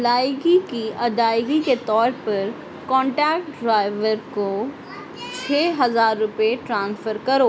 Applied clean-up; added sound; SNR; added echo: none; none; none; none.